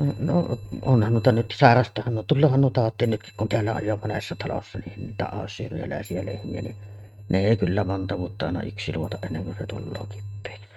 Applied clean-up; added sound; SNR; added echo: neural mask model RNNoise.